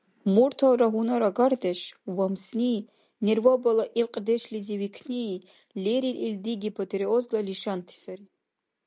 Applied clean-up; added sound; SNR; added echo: none; none; none; none.